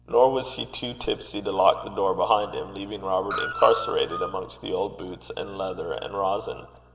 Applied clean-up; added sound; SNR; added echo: none; Screech; 7 dB; reverberation time 2.6 s.